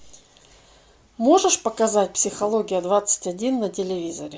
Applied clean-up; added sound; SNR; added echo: none; none; none; none.